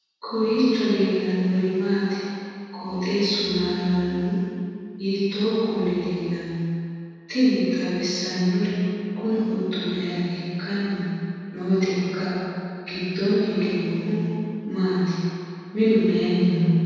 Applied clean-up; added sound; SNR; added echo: none; none; none; reverberation time 2.1 s.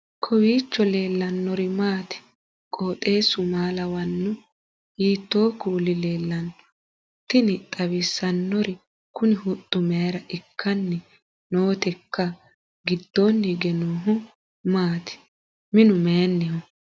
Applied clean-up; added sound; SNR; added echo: none; none; none; none.